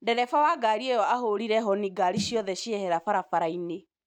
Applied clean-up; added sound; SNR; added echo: neural mask model RNNoise.